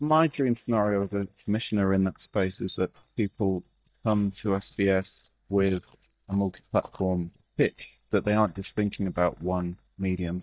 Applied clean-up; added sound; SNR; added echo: neural mask model DeepFilterNet 3.